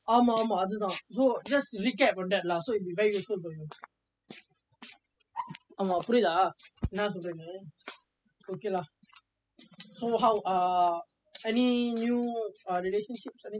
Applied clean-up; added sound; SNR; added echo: classical method spectral subtraction.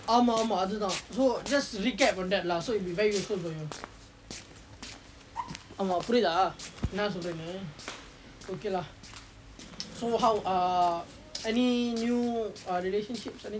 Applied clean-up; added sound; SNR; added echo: none; Walk, footsteps; 16 dB; none.